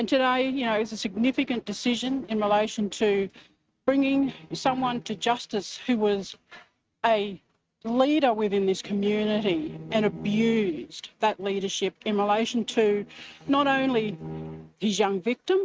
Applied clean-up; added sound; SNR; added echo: neural mask model RNNoise.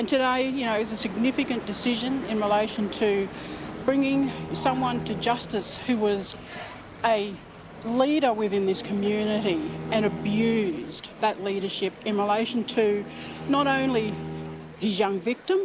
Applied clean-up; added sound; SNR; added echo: none; Bowed string instrument; 14 dB; none.